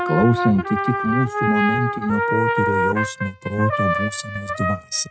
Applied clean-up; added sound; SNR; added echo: neural mask model RNNoise.